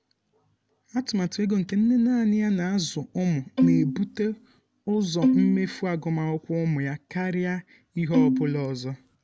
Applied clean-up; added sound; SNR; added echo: none; Bowed string instrument; -1 dB; none.